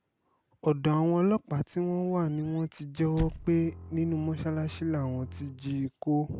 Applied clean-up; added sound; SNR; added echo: none; Squeak / Slam + Bowed string instrument; 13 dB; none.